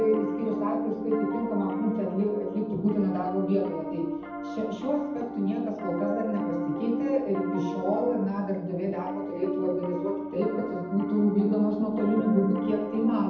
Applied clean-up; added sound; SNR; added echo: none; Piano; 5 dB; reverberation time 0.8 s.